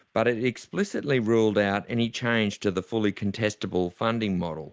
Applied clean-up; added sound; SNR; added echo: none; none; none; none.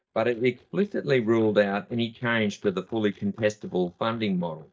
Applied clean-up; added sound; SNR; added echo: neural mask model DeepFilterNet 3.